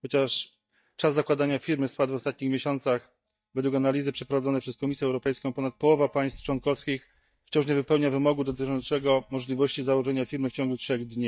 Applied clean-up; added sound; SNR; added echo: neural mask model DeepFilterNet 3.